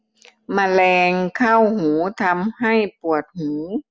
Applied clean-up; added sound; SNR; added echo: none; none; none; none.